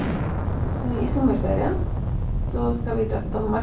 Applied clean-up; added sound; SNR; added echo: none; Explosion; -2 dB; reverberation time 0.4 s.